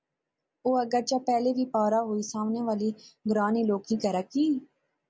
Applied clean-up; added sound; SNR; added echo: none; none; none; none.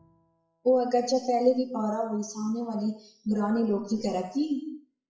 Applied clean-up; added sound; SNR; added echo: classical method WPE with log-MMSE.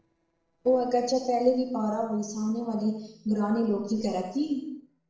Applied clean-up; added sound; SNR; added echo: neural separator model SepFormer DNS4.